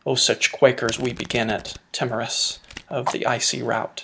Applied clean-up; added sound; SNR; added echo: none; Fire + Domestic sounds, home sounds; 15 dB; none.